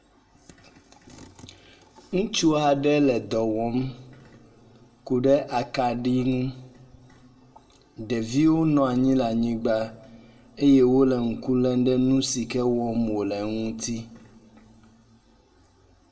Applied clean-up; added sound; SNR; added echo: none; none; none; reverberation time 0.7 s.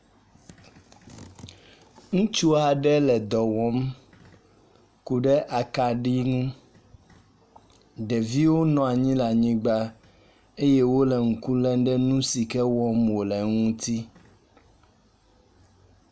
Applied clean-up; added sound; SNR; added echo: none; none; none; none.